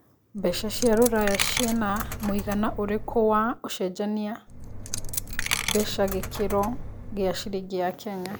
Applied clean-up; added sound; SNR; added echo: none; Coin (dropping); 5 dB; none.